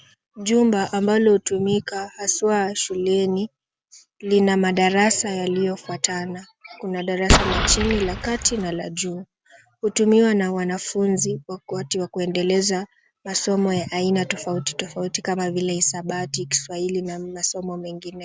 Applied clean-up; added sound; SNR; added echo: none; Explosion; -1 dB; none.